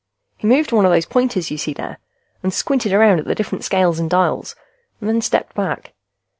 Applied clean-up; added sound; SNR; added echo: none; none; none; none.